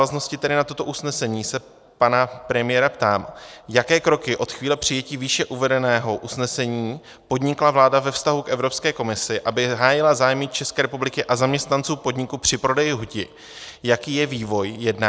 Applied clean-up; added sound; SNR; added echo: none; none; none; none.